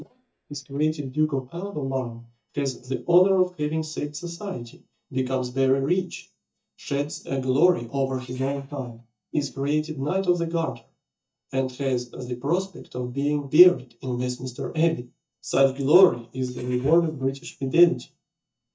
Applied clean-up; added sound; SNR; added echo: neural mask model DeepFilterNet 3.